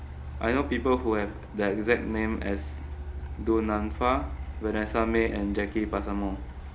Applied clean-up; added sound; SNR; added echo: none; Truck; 7 dB; none.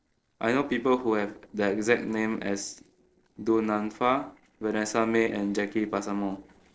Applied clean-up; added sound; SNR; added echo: neural separator model SepFormer DNS4.